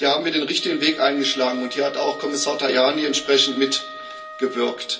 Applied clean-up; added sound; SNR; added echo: none; Wind instrument, woodwind instrument; 16 dB; reverberation time 0.3 s.